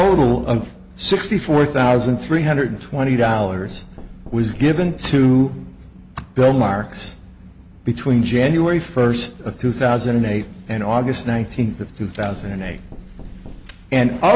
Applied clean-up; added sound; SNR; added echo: none; Knock; 20 dB; none.